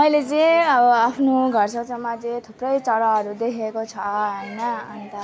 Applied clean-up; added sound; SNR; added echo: none; none; none; none.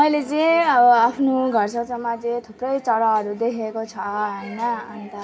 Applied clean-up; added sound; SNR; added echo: none; none; none; reverberation time 0.3 s.